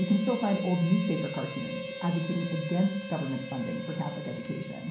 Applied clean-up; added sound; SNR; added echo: none; Harmonica; 10 dB; reverberation time 0.6 s.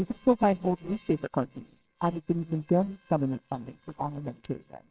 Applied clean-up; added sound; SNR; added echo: neural separator model SepFormer WHAMR!.